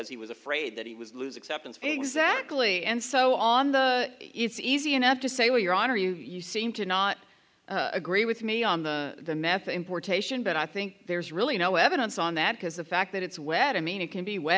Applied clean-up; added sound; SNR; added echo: none; none; none; none.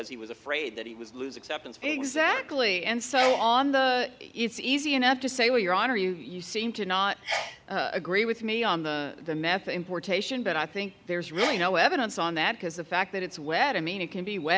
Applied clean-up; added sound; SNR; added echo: none; Sneeze; 15 dB; none.